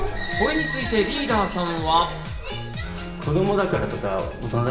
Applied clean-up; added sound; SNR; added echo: none; Engine starting; 13 dB; reverberation time 1.0 s.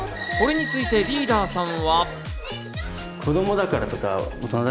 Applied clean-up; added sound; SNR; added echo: none; none; none; none.